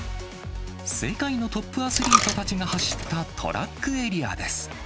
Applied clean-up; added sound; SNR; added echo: none; Coin (dropping); 1 dB; none.